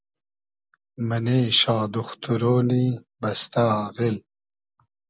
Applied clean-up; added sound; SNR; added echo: none; none; none; none.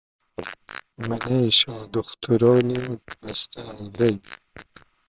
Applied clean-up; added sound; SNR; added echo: neural separator model SepFormer WHAMR!.